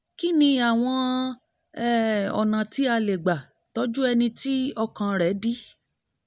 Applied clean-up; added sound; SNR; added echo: none; none; none; none.